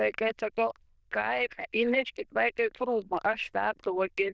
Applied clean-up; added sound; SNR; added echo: neural diffusion model UNIVERSE++.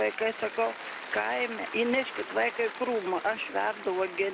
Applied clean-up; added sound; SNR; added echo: none; Applause / Cheering; 11 dB; none.